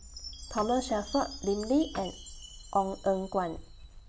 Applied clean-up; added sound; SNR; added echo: none; Chime + Vehicle; 16 dB; none.